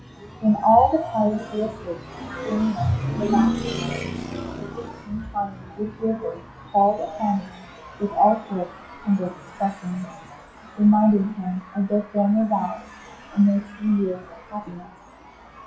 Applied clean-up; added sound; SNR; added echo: classical method WPE with log-MMSE.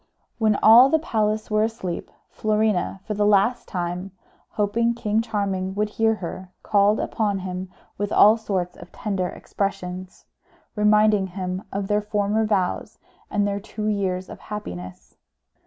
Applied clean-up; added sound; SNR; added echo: none; none; none; none.